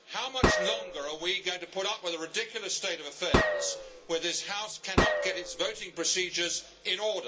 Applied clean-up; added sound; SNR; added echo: none; Gunshot, gunfire; -2 dB; reverberation time 0.2 s.